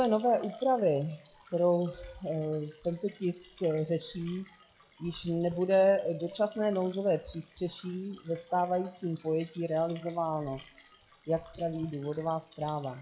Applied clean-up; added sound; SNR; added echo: classical method WPE with log-MMSE.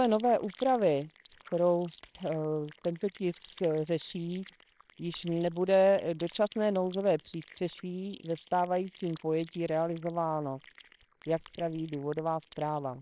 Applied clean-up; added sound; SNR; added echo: neural separator model SepFormer WHAMR!.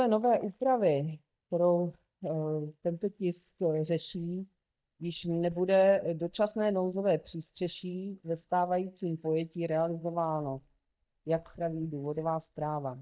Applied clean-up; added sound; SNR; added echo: neural mask model DeepFilterNet 3.